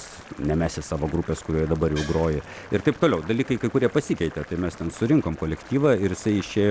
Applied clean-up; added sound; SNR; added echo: none; Boiling + Gong; 19 dB; none.